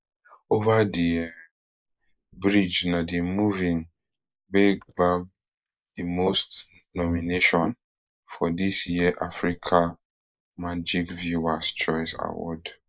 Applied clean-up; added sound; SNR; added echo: neural mask model Resemble Enhance denoiser.